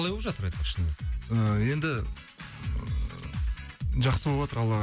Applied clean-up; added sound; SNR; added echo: none; none; none; none.